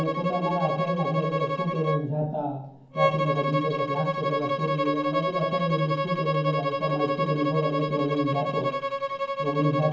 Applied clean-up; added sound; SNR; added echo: none; Bowed string instrument; 0 dB; reverberation time 0.9 s.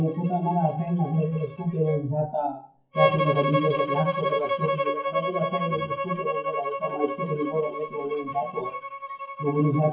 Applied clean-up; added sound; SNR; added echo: classical method WPE with log-MMSE.